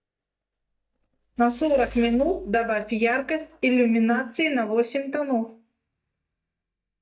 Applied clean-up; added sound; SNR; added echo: neural mask model DeepFilterNet 3.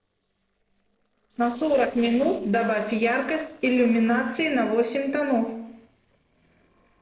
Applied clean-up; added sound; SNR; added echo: neural separator model SepFormer DNS4.